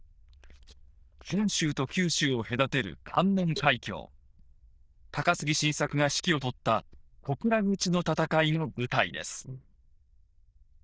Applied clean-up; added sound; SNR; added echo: neural diffusion model UNIVERSE++.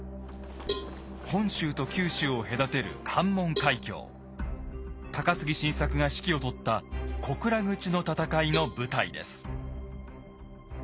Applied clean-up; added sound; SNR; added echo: none; Cowbell; 8 dB; none.